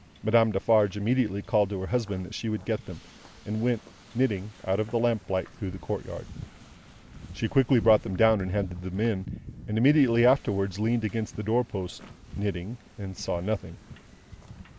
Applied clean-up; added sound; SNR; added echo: none; Wind / Ocean; 18 dB; none.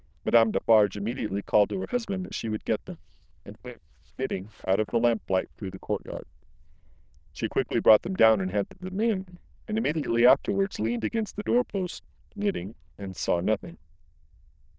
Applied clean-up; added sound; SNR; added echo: neural diffusion model UNIVERSE++.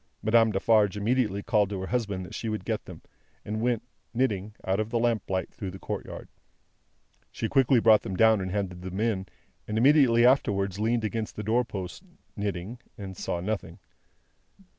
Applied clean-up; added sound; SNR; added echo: none; none; none; none.